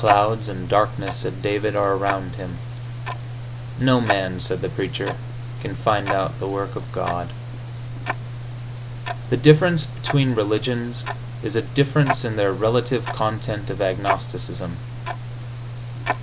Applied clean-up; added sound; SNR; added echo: none; Tick-tock; 6 dB; none.